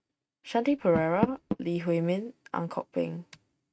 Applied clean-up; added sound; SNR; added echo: neural mask model RNNoise.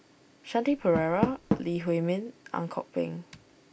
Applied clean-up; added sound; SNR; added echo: none; Door; 6 dB; none.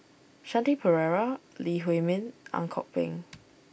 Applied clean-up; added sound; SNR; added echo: none; none; none; none.